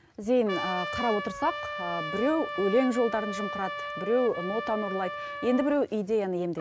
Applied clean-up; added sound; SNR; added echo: none; Trumpet; 8 dB; none.